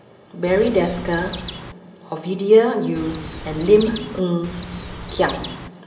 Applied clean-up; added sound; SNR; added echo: none; Chirp, tweet; 13 dB; reverberation time 2.7 s.